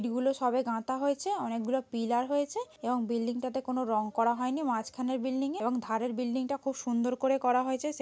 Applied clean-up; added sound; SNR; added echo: none; none; none; none.